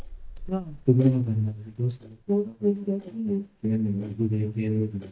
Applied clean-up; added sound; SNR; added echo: neural mask model DeepFilterNet 3.